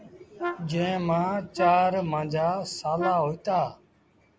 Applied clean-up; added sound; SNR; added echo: none; Brass instrument; 11 dB; none.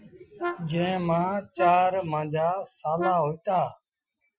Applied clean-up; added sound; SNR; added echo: classical method Wiener filter.